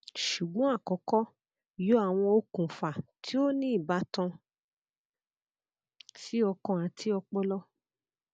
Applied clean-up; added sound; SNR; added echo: none; none; none; none.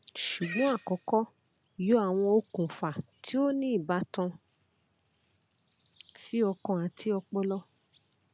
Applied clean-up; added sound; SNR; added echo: none; Livestock, farm animals, working animals; 20 dB; none.